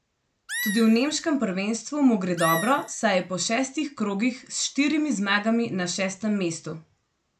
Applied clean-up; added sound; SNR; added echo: none; Animal; 11 dB; none.